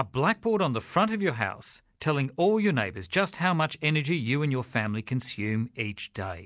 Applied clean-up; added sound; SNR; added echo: none; none; none; none.